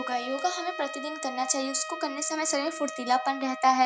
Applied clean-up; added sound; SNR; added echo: none; Trumpet; 11 dB; none.